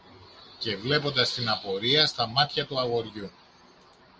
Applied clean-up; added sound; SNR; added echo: none; none; none; none.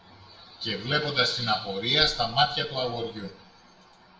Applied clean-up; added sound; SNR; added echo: none; Boom; 19 dB; reverberation time 0.5 s.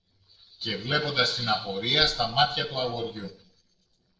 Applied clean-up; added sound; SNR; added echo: neural separator model SepFormer DNS4.